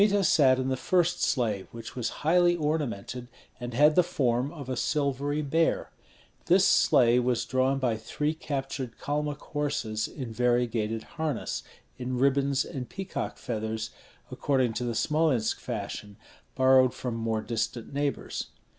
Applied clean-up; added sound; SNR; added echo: none; none; none; none.